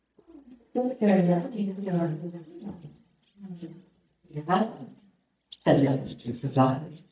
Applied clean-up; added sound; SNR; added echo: neural mask model DeepFilterNet 3.